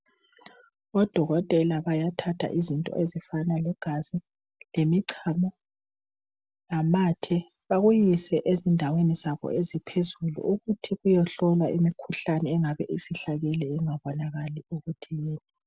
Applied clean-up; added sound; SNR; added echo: none; none; none; none.